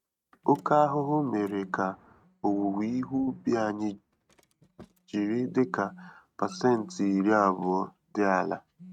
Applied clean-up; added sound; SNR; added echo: neural mask model RNNoise.